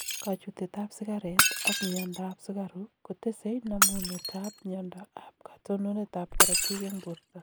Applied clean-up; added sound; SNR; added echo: none; Shatter; -3 dB; none.